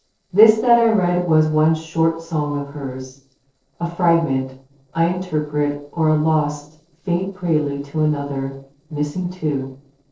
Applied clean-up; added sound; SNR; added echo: neural separator model SepFormer DNS4.